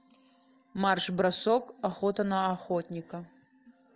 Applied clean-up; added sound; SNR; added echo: none; none; none; none.